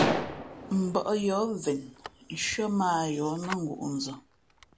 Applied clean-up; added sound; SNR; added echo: none; Gunshot, gunfire; 6 dB; none.